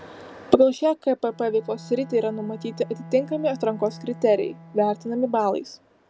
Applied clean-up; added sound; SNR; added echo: none; Bowed string instrument; 19 dB; none.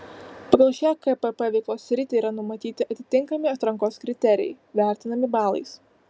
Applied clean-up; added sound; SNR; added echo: none; none; none; none.